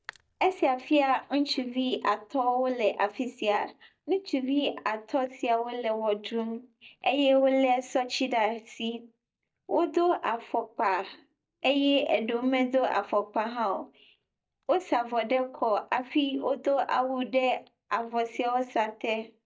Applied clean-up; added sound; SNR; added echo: neural mask model DeepFilterNet 3.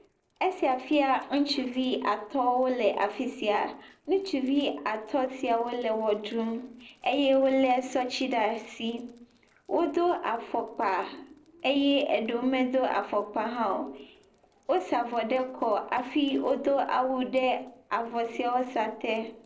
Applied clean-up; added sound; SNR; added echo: neural separator model SepFormer DNS4.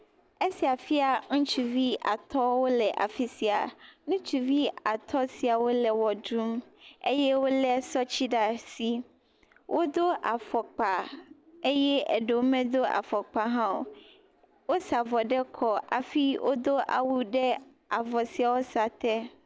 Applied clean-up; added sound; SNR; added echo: none; none; none; none.